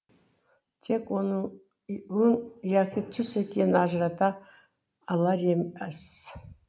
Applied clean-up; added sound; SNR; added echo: none; none; none; none.